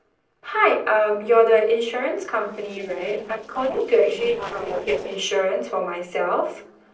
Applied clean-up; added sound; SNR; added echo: neural separator model SepFormer DNS4.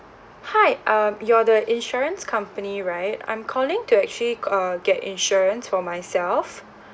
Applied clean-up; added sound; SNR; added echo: none; none; none; none.